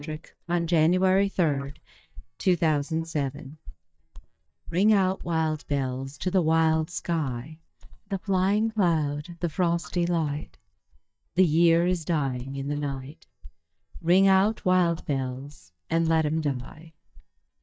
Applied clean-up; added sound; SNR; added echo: neural mask model DeepFilterNet 3.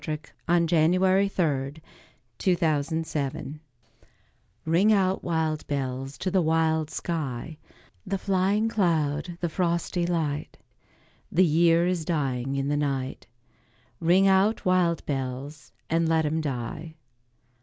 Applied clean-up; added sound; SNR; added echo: none; none; none; none.